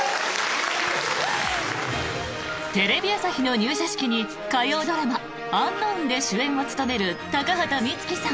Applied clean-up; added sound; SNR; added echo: none; none; none; none.